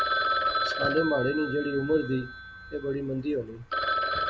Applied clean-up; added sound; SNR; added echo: none; Telephone; 0 dB; none.